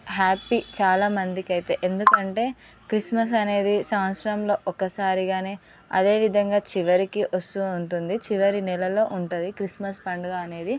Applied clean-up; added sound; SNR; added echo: none; none; none; none.